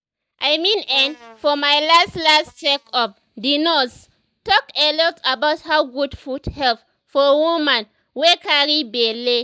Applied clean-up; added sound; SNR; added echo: neural mask model DeepFilterNet 3.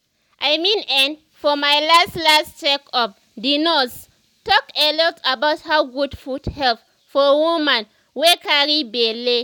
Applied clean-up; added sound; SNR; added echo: none; none; none; none.